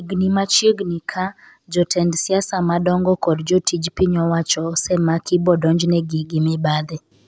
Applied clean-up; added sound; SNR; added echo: none; none; none; none.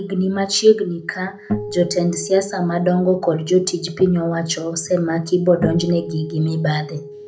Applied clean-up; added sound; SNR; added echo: none; Acoustic guitar; 13 dB; reverberation time 0.3 s.